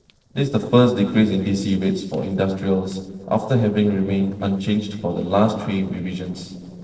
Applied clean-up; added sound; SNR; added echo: neural separator model SepFormer DNS4.